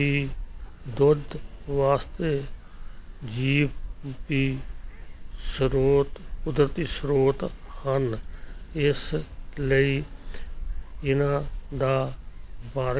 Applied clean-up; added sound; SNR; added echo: none; Gull, seagull; 8 dB; none.